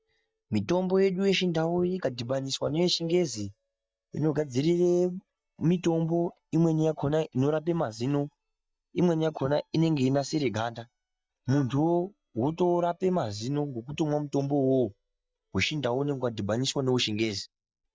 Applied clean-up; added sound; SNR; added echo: neural mask model DeepFilterNet 3.